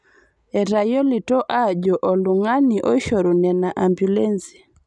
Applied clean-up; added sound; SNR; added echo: none; none; none; none.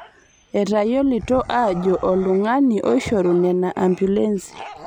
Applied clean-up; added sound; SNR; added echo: none; Bark / Growling; 19 dB; none.